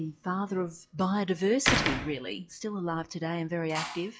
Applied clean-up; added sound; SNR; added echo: classical method log-MMSE.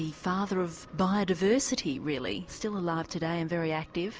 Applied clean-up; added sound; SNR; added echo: none; none; none; none.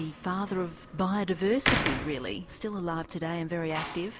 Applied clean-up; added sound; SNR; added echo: none; Slam; 4 dB; none.